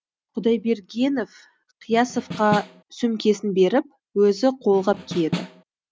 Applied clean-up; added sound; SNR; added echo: none; Snare drum; 10 dB; none.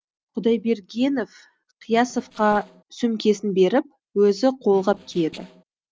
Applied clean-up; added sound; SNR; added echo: neural separator model SepFormer DNS4.